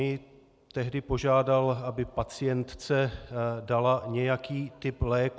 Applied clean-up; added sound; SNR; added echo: none; none; none; none.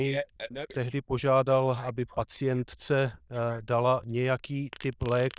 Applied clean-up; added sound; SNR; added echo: neural diffusion model UNIVERSE++.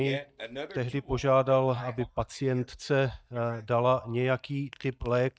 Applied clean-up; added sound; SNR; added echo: neural mask model DeepFilterNet 3.